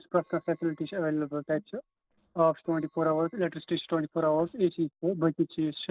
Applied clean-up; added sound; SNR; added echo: neural separator model SepFormer DNS4.